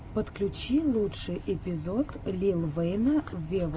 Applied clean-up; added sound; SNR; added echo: none; none; none; none.